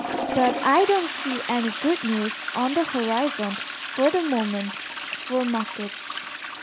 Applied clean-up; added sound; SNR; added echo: none; Toilet flush; 6 dB; none.